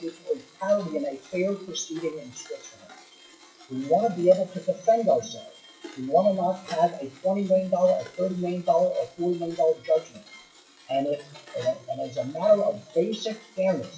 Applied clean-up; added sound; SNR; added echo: classical method WPE with log-MMSE.